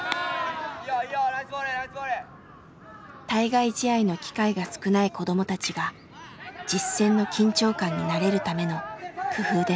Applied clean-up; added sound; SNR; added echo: none; none; none; none.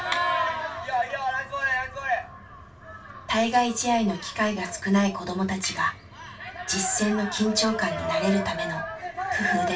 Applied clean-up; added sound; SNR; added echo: none; none; none; reverberation time 0.2 s.